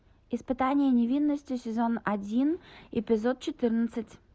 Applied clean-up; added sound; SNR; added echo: none; none; none; none.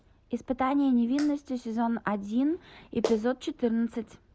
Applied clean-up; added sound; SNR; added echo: none; Clapping; 14 dB; none.